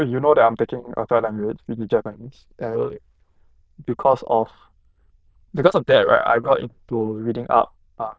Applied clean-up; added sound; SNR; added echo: neural diffusion model UNIVERSE++.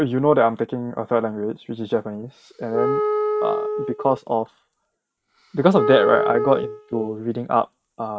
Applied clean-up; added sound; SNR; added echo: neural mask model RNNoise.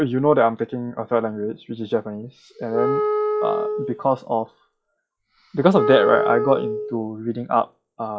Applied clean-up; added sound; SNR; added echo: classical method log-MMSE.